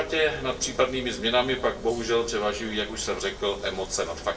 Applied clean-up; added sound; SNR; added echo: none; Fixed-wing aircraft, airplane; 15 dB; reverberation time 0.2 s.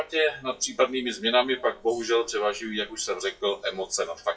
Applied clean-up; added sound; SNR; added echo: classical method WPE with log-MMSE.